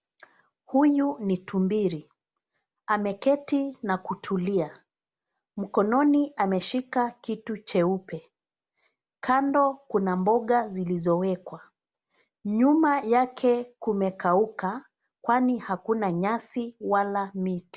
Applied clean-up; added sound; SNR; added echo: none; none; none; none.